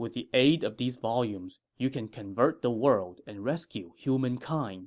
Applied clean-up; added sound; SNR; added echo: none; none; none; none.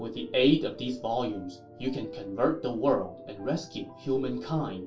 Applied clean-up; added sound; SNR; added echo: none; Piano; 15 dB; reverberation time 0.2 s.